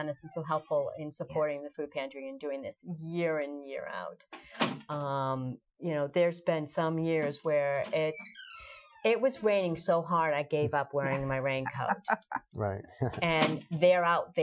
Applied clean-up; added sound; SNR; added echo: classical method Wiener filter.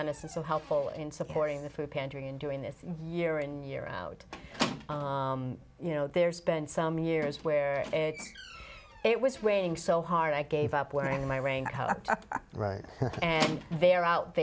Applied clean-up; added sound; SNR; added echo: none; Squeak; 14 dB; none.